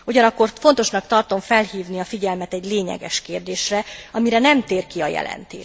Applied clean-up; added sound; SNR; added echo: none; none; none; none.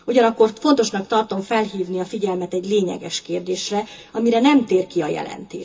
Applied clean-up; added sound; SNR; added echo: none; none; none; reverberation time 0.2 s.